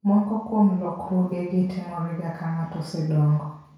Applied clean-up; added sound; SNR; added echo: none; none; none; reverberation time 0.6 s.